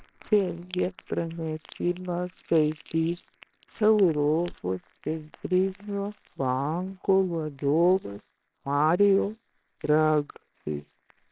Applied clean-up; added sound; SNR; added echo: neural separator model SepFormer WHAMR!.